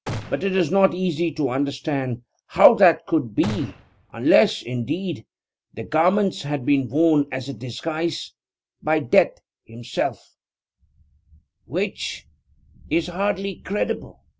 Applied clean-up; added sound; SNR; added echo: none; Gunshot, gunfire; 13 dB; none.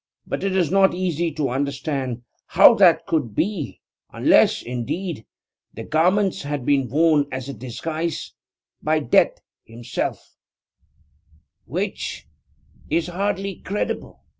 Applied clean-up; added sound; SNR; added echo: none; none; none; none.